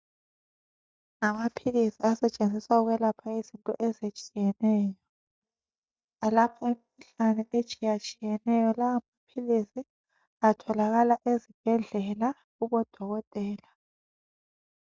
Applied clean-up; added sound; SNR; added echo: neural mask model DeepFilterNet 3.